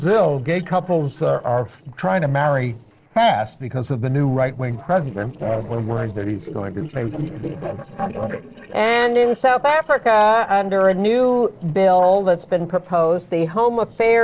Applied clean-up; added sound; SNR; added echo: neural separator model SepFormer DNS4.